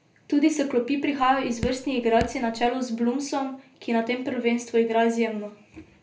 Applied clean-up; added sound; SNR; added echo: none; Drip; 12 dB; reverberation time 0.3 s.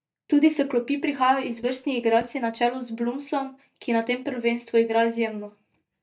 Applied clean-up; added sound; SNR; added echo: neural mask model DeepFilterNet 3.